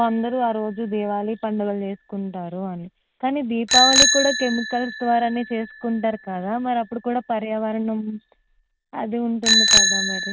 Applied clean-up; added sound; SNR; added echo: none; Bicycle bell; 0 dB; none.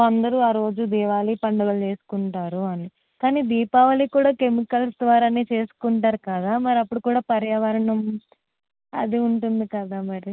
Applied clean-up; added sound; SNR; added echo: none; none; none; none.